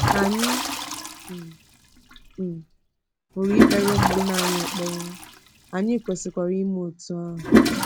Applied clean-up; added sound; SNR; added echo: none; Toilet flush; -3 dB; none.